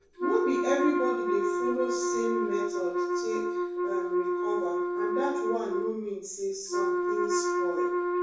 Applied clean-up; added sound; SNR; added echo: none; Wind instrument, woodwind instrument; -4 dB; reverberation time 0.6 s.